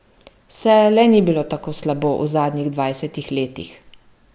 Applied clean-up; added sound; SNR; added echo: none; none; none; none.